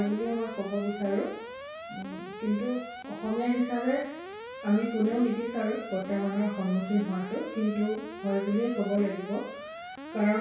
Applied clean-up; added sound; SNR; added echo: none; Alarm; 11 dB; reverberation time 0.6 s.